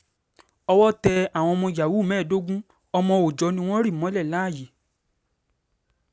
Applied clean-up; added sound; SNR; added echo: none; none; none; none.